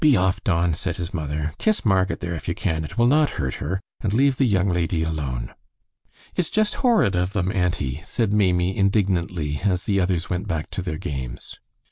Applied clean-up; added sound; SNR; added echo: none; none; none; none.